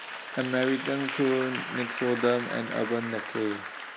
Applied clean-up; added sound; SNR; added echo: none; Applause / Crowd; 7 dB; none.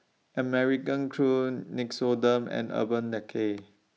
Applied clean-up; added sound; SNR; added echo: none; none; none; none.